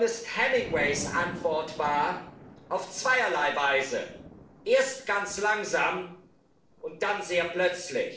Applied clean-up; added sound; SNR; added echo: none; Thunder; 16 dB; reverberation time 0.6 s.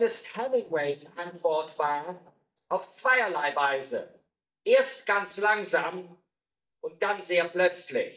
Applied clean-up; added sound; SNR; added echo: neural mask model DeepFilterNet 3.